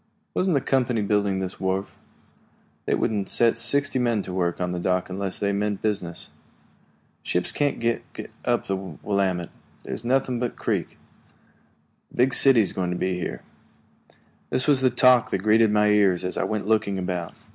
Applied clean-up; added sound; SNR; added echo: none; none; none; none.